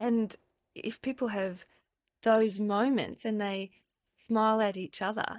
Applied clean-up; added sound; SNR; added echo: neural mask model DeepFilterNet 3.